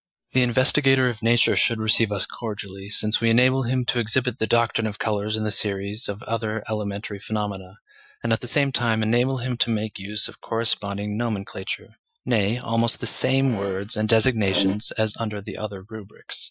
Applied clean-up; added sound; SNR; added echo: classical method Wiener filter.